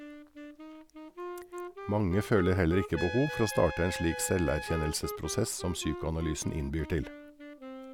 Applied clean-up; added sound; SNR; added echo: none; Wind instrument, woodwind instrument + Trumpet; 10 dB; none.